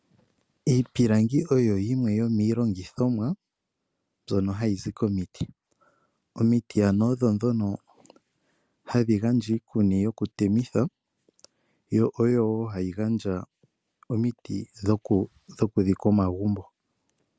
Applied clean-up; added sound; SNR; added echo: none; none; none; none.